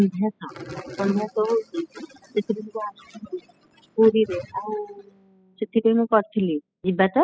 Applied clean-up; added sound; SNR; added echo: classical method spectral subtraction.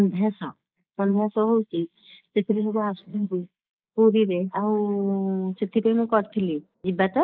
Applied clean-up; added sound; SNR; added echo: neural mask model Resemble Enhance denoiser.